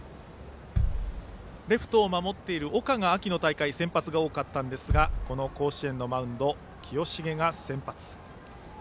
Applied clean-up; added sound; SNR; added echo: none; Bass drum; 6 dB; none.